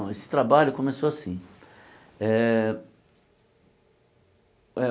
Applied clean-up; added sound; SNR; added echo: none; none; none; none.